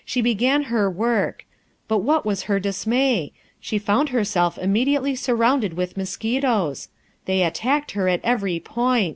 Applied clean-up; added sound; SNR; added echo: none; none; none; none.